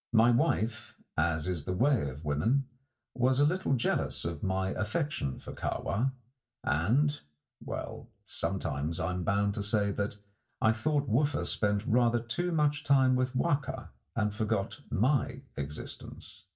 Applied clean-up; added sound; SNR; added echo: none; none; none; reverberation time 0.2 s.